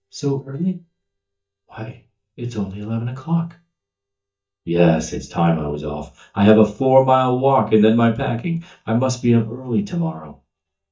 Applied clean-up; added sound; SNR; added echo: neural mask model DeepFilterNet 3.